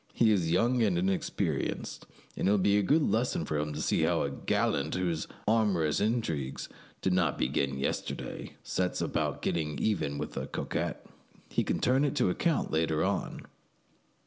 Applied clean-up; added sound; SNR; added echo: none; none; none; none.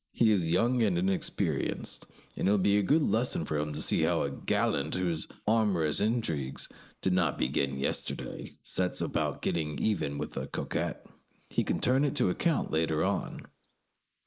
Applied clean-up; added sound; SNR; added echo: neural mask model Resemble Enhance denoiser.